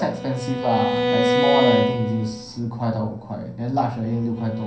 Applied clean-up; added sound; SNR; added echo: none; Bowed string instrument; 1 dB; reverberation time 0.6 s.